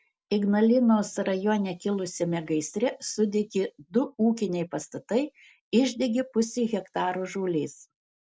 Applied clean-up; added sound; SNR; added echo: none; none; none; none.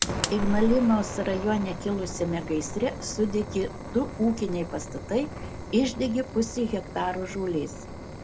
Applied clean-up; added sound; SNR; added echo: none; Fire; 6 dB; none.